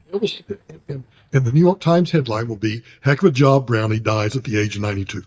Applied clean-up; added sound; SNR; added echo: neural mask model DeepFilterNet 3.